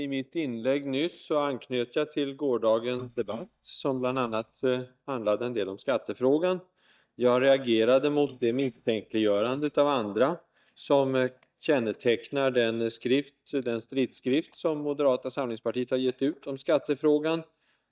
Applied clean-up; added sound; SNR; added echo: neural mask model DeepFilterNet 3.